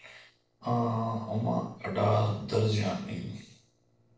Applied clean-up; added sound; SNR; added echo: neural separator model SepFormer DNS4.